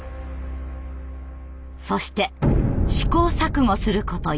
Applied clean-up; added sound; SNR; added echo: none; none; none; none.